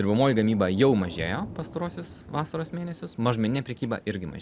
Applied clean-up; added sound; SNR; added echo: none; Thunder / Rain; 18 dB; none.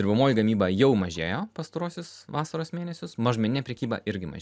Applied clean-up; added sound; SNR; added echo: none; none; none; none.